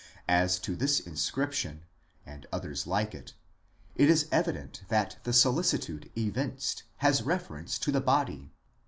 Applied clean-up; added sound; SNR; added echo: none; none; none; none.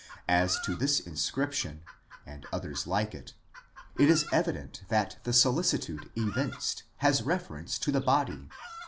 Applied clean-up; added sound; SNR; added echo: none; Chicken, rooster; 18 dB; none.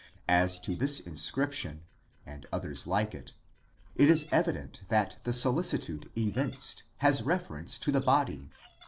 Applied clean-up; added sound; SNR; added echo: neural separator model SepFormer DNS4.